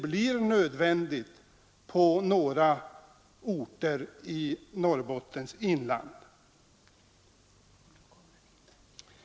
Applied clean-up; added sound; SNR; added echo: none; none; none; none.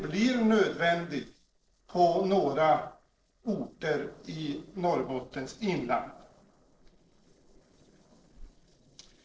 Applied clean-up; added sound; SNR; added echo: neural separator model SepFormer DNS4.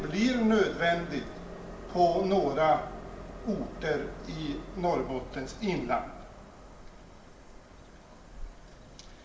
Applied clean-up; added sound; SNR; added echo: none; Train; 13 dB; reverberation time 0.8 s.